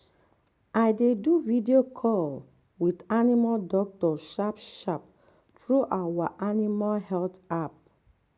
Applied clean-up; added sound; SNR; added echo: none; none; none; none.